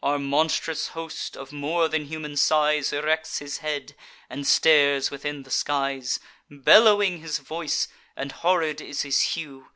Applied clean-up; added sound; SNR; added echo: none; none; none; none.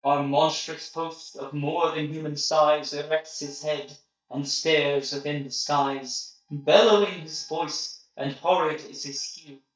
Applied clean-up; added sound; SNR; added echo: neural mask model DeepFilterNet 3.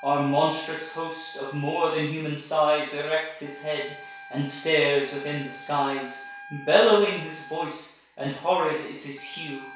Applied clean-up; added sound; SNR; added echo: none; Wind instrument, woodwind instrument; 18 dB; reverberation time 0.6 s.